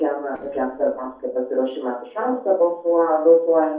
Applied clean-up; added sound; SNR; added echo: neural separator model SepFormer DNS4.